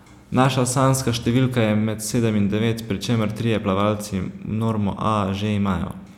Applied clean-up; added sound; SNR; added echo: none; none; none; none.